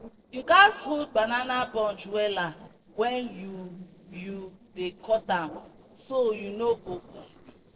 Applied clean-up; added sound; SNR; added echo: neural separator model SepFormer DNS4.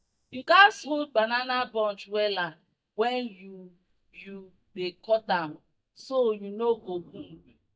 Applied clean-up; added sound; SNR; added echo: neural mask model DeepFilterNet 3.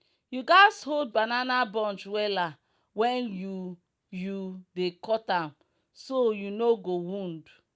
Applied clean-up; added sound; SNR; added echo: none; none; none; none.